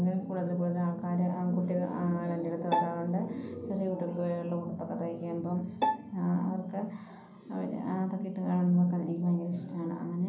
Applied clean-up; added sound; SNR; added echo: none; Bowed string instrument; 4 dB; reverberation time 0.6 s.